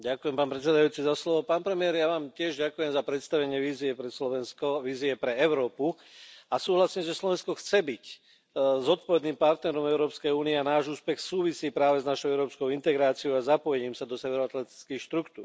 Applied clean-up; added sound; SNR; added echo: none; none; none; none.